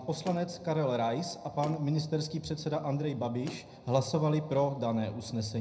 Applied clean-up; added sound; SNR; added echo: none; Motor vehicle (road); 19 dB; reverberation time 0.4 s.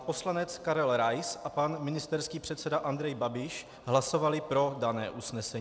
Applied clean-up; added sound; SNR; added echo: none; none; none; none.